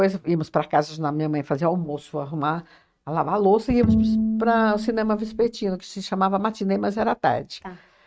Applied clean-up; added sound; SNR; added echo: neural mask model RNNoise.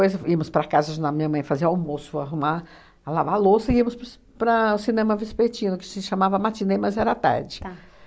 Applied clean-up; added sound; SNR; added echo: none; none; none; none.